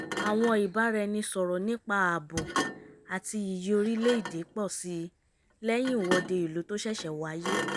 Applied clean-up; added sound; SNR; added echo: none; Thump, thud; 8 dB; none.